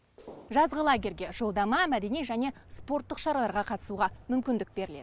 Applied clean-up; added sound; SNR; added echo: none; none; none; none.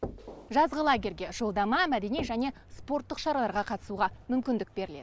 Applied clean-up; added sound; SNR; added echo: none; Knock; 16 dB; none.